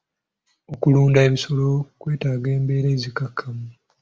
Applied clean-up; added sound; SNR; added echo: none; none; none; none.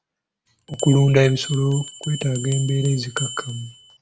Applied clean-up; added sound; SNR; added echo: none; Bell; 13 dB; none.